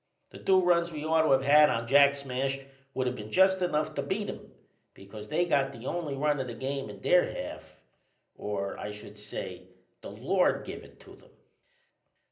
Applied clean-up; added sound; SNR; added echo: none; none; none; reverberation time 0.5 s.